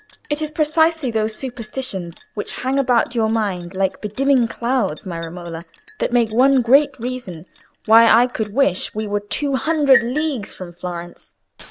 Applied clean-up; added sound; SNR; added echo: none; Liquid; 17 dB; none.